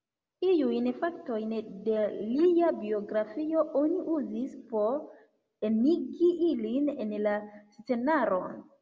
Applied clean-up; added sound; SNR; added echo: none; none; none; none.